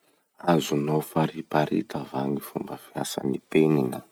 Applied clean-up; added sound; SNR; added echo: none; none; none; none.